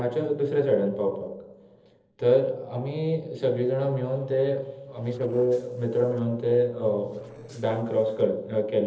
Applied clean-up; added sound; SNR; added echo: neural separator model SepFormer DNS4.